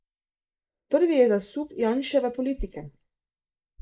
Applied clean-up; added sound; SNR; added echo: neural mask model Resemble Enhance denoiser.